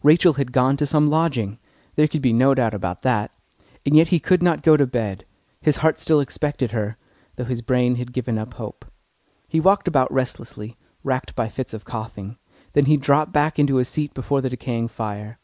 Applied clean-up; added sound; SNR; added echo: none; none; none; none.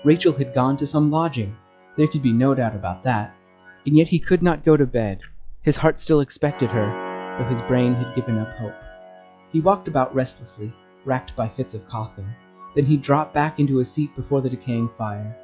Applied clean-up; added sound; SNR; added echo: classical method log-MMSE.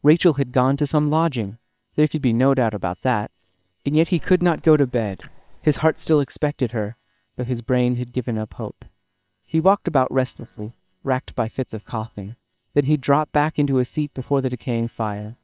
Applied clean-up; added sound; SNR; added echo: neural separator model SepFormer WHAM!.